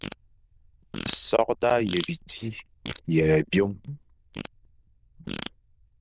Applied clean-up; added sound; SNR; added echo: neural diffusion model UNIVERSE++.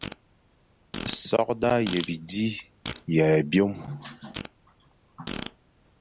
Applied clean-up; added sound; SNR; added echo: none; Fart; 14 dB; none.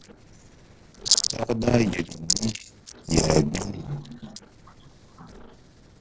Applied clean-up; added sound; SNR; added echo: neural separator model SepFormer DNS4.